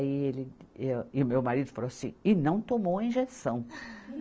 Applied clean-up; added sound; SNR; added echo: none; none; none; none.